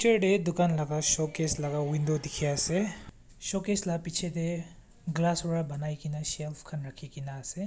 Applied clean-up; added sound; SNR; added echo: none; none; none; none.